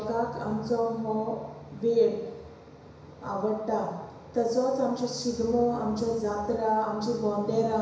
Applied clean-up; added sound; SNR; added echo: none; none; none; reverberation time 1.0 s.